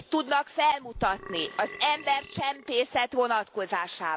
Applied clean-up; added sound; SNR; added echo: none; Burping, eructation; 16 dB; none.